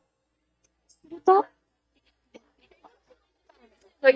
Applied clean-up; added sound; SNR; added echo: neural mask model DeepFilterNet 3.